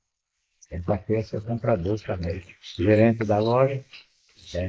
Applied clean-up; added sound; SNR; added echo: neural mask model Resemble Enhance denoiser.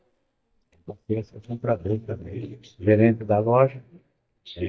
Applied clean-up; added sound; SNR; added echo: neural mask model DeepFilterNet 3.